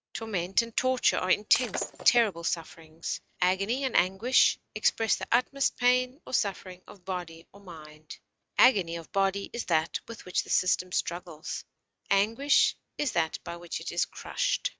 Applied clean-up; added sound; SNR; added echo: neural mask model RNNoise.